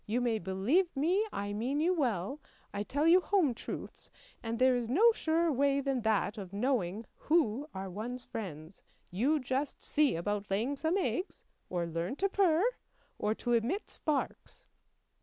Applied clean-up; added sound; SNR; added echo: none; none; none; none.